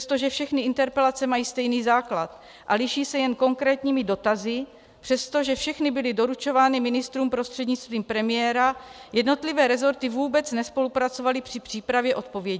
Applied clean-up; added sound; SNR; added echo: none; none; none; none.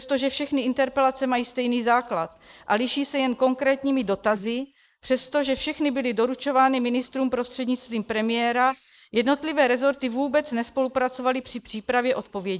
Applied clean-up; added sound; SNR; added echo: neural mask model Resemble Enhance denoiser.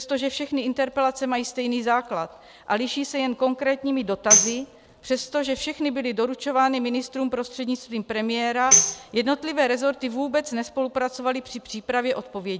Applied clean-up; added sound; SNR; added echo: none; Tambourine; -1 dB; none.